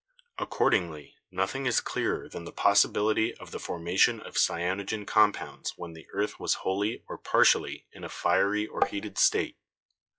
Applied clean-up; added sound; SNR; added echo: classical method log-MMSE.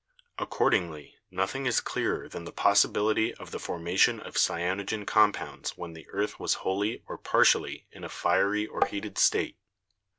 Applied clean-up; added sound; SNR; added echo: none; Tap; 1 dB; none.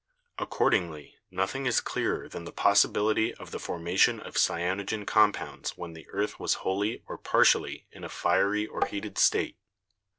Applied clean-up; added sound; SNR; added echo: neural separator model SepFormer DNS4.